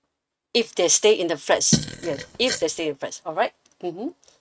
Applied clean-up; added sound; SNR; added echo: neural mask model RNNoise.